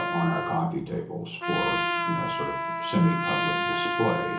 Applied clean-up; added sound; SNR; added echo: none; Trumpet; 0 dB; reverberation time 0.7 s.